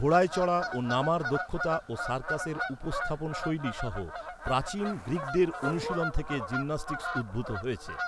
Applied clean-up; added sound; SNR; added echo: none; Bird vocalization, bird call, bird song / Fowl; 6 dB; none.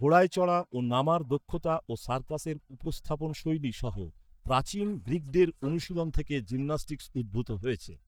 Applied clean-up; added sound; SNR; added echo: neural mask model DeepFilterNet 3.